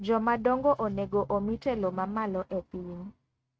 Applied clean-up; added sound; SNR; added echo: neural mask model RNNoise.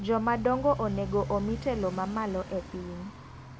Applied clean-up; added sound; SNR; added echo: none; Motorcycle; 10 dB; none.